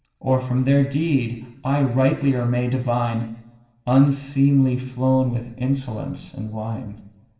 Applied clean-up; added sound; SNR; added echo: none; none; none; reverberation time 0.9 s.